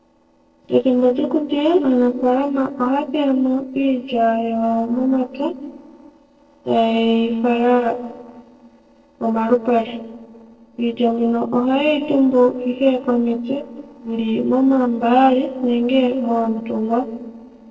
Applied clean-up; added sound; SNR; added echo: neural separator model SepFormer DNS4.